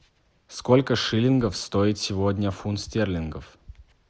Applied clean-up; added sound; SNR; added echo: none; none; none; none.